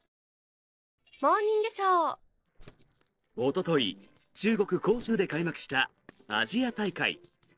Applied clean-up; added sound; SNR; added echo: neural separator model SepFormer DNS4.